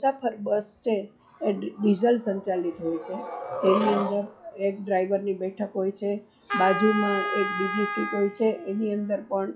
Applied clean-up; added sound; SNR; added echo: classical method log-MMSE.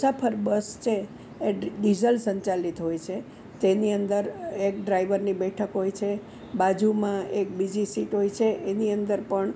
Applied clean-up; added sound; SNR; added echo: none; none; none; none.